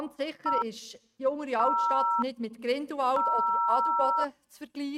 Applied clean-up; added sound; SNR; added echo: neural mask model RNNoise.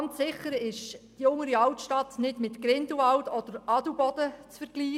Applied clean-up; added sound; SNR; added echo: none; none; none; none.